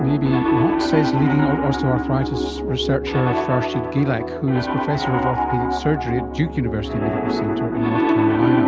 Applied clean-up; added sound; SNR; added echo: none; Piano; -1 dB; none.